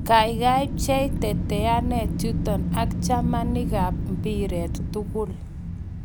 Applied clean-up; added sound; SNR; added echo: none; Wind; 1 dB; none.